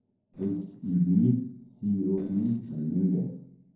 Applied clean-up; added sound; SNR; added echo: neural separator model SepFormer DNS4.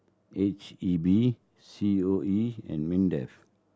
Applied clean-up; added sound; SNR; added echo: none; none; none; none.